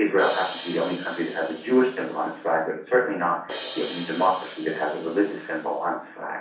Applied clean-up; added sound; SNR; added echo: none; Crash cymbal; 12 dB; reverberation time 0.6 s.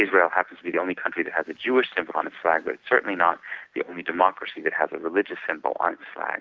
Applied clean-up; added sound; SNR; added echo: none; none; none; none.